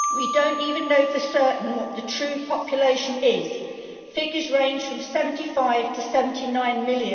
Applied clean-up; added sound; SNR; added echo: none; Marimba, xylophone; 11 dB; reverberation time 2.6 s.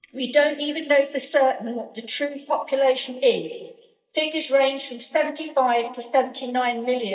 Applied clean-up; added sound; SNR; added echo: neural mask model DeepFilterNet 3.